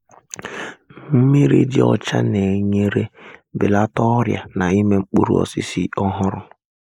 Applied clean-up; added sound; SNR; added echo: neural mask model Resemble Enhance denoiser.